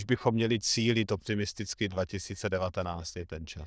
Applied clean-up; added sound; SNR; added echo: neural diffusion model UNIVERSE++.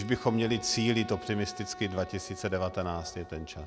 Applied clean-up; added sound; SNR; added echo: none; Wind instrument, woodwind instrument; 15 dB; none.